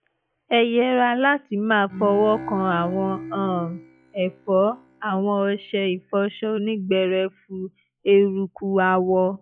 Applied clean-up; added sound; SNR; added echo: classical method log-MMSE.